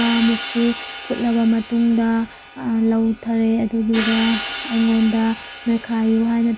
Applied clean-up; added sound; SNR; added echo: none; Hi-hat; 11 dB; none.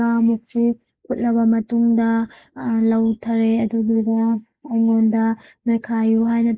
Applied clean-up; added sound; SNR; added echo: neural mask model Resemble Enhance denoiser.